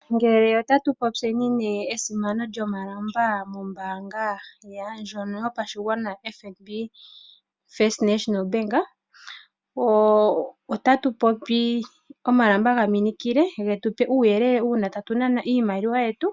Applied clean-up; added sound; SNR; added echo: none; none; none; none.